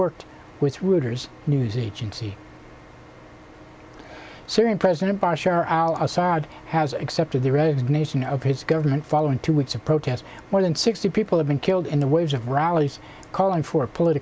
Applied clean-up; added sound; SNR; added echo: none; none; none; none.